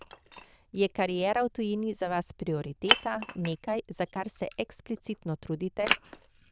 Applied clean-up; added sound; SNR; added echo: neural diffusion model UNIVERSE++.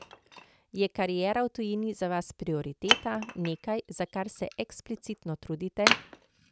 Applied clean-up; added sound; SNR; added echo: none; Wood; 3 dB; none.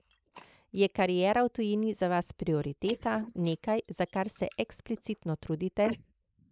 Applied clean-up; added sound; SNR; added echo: neural mask model Resemble Enhance denoiser.